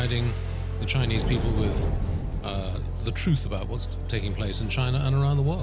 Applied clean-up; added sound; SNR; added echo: none; none; none; none.